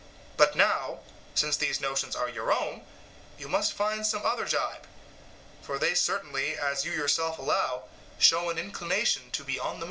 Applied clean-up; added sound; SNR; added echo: none; none; none; none.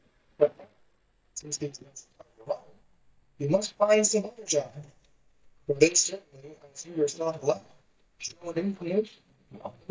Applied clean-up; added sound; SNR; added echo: neural mask model DeepFilterNet 3.